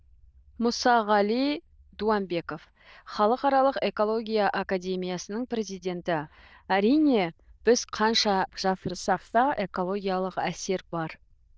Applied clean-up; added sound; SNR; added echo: neural diffusion model UNIVERSE++.